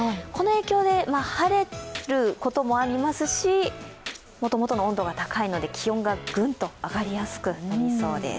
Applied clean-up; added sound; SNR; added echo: none; Gunshot, gunfire; 20 dB; none.